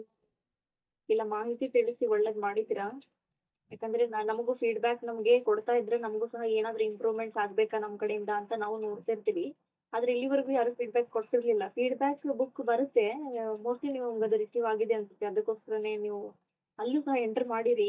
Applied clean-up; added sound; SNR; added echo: neural mask model DeepFilterNet 3.